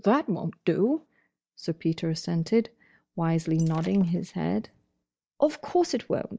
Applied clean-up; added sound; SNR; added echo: neural mask model DeepFilterNet 3.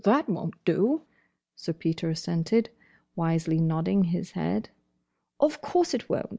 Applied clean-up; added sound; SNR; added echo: none; none; none; none.